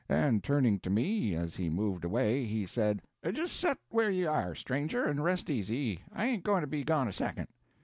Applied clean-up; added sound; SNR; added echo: none; none; none; none.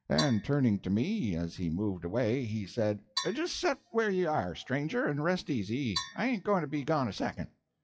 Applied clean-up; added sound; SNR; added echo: classical method WPE with log-MMSE.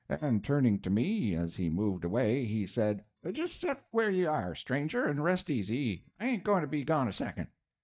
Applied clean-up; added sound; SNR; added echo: neural mask model DeepFilterNet 3.